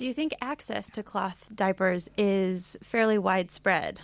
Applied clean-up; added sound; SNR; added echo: none; none; none; none.